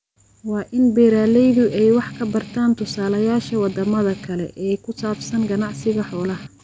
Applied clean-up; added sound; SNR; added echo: none; Strum; 15 dB; none.